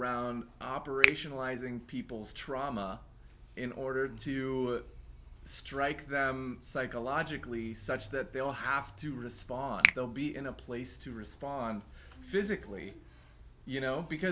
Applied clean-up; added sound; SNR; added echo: none; Finger snapping; -1 dB; none.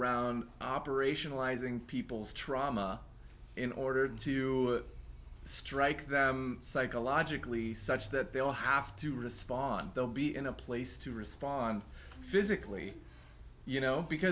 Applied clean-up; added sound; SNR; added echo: none; none; none; none.